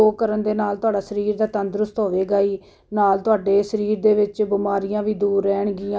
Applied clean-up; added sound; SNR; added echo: none; none; none; none.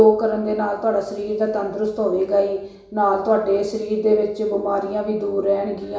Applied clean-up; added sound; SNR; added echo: none; none; none; reverberation time 0.7 s.